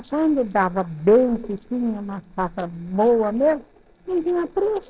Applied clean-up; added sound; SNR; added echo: neural separator model SepFormer DNS4.